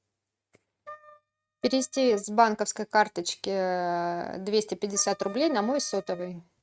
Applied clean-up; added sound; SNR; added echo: neural mask model RNNoise.